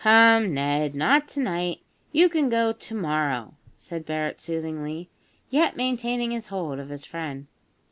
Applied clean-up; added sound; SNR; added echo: none; none; none; none.